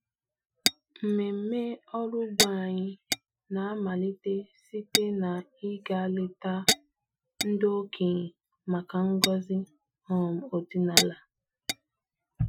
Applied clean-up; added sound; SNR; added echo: classical method Wiener filter.